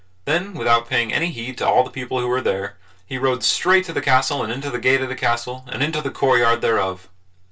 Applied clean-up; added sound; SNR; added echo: none; none; none; reverberation time 0.1 s.